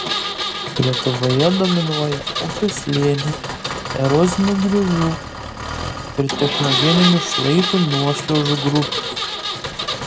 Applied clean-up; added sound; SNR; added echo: none; Engine; 4 dB; none.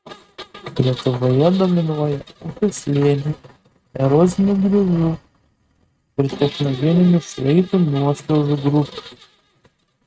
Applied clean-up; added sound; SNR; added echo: neural mask model RNNoise.